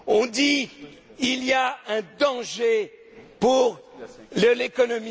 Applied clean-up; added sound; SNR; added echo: none; none; none; none.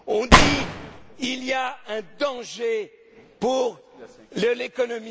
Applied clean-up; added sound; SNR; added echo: none; Gunshot, gunfire; -5 dB; none.